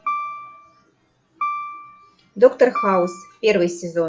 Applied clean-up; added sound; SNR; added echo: classical method log-MMSE.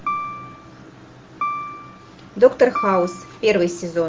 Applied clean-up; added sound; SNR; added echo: none; Piano; 9 dB; none.